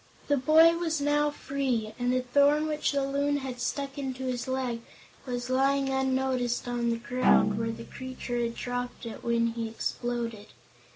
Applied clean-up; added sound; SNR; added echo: none; Bowed string instrument; 4 dB; none.